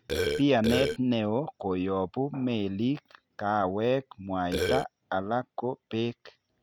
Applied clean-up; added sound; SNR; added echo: none; Burping, eructation; -1 dB; none.